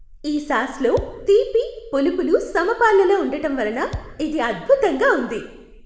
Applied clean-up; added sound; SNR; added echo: none; Thump, thud; 16 dB; reverberation time 0.9 s.